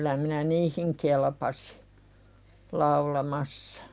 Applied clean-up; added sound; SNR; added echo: none; none; none; none.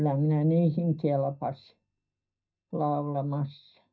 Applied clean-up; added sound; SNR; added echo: neural mask model DeepFilterNet 3.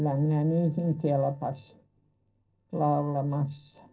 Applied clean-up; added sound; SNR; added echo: neural separator model SepFormer DNS4.